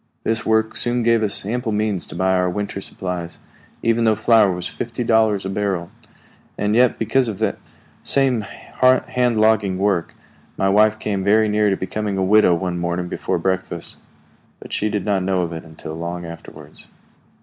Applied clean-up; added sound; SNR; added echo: none; none; none; none.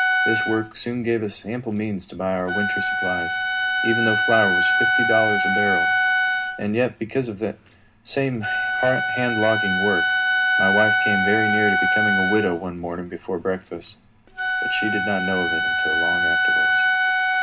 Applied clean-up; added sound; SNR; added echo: none; Wind instrument, woodwind instrument; -4 dB; reverberation time 0.2 s.